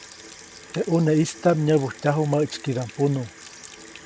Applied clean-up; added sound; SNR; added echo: none; Sink (filling or washing) / Water tap, faucet; 19 dB; none.